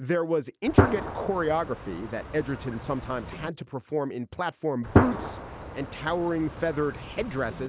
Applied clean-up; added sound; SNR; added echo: none; Gunshot, gunfire; 0 dB; none.